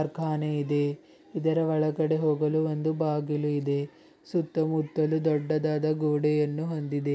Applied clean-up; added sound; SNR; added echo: none; none; none; none.